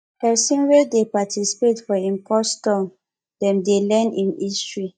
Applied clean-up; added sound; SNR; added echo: neural mask model DeepFilterNet 3.